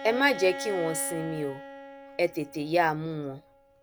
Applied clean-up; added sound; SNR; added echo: none; Bowed string instrument; 11 dB; none.